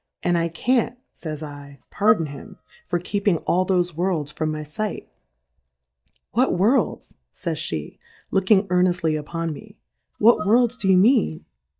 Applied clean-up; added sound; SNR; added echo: neural mask model DeepFilterNet 3.